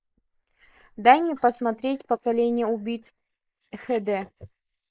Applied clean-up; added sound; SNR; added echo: neural mask model Resemble Enhance denoiser.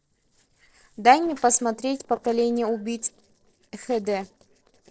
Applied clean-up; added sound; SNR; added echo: neural separator model SepFormer DNS4.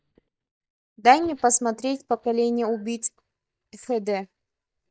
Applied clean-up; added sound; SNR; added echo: neural mask model DeepFilterNet 3.